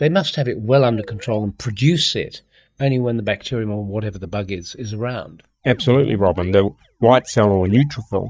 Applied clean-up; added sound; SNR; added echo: neural mask model DeepFilterNet 3.